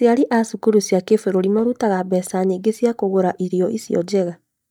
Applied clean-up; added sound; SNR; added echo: neural mask model DeepFilterNet 3.